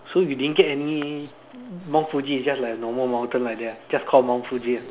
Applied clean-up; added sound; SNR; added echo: none; none; none; none.